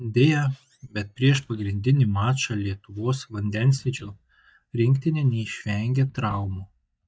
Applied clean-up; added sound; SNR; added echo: neural mask model DeepFilterNet 3.